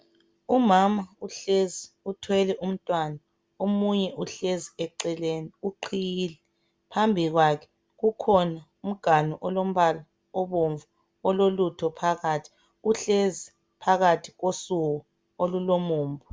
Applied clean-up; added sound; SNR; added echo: none; none; none; none.